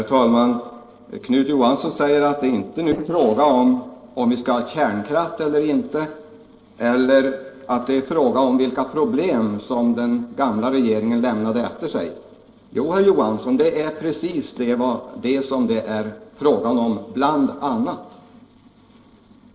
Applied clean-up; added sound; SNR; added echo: neural separator model SepFormer DNS4.